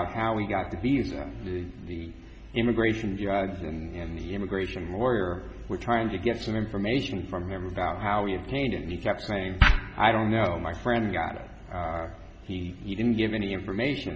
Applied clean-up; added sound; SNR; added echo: none; none; none; none.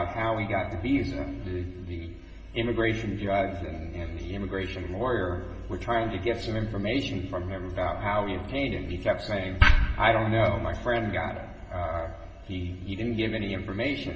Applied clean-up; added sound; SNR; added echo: none; none; none; reverberation time 2.1 s.